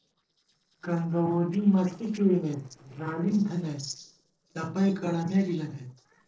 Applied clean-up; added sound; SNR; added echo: neural separator model SepFormer DNS4.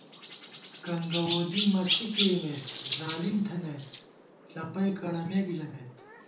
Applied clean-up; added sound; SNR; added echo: none; Chirp, tweet; -2 dB; reverberation time 1.0 s.